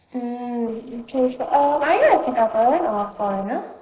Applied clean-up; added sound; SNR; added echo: neural separator model SepFormer DNS4.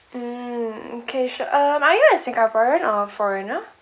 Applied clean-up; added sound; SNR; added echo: none; none; none; none.